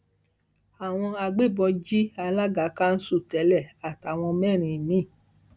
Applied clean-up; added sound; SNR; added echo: none; none; none; none.